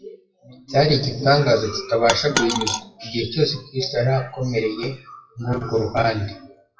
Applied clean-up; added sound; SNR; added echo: classical method WPE with log-MMSE.